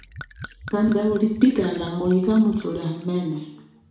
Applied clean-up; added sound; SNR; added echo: none; Gurgling / Chink, clink / Liquid; 19 dB; reverberation time 0.6 s.